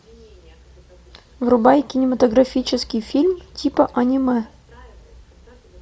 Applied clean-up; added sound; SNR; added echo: none; none; none; none.